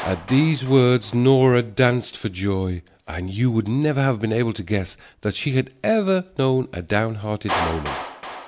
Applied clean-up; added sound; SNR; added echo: none; Clapping; 15 dB; none.